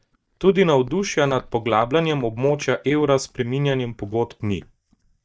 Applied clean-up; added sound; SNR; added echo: neural mask model DeepFilterNet 3.